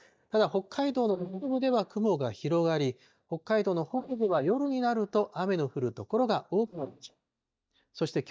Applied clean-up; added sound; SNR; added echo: neural mask model DeepFilterNet 3.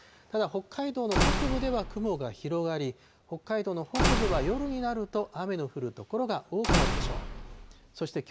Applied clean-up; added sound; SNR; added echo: none; Slam / Wood; 0 dB; none.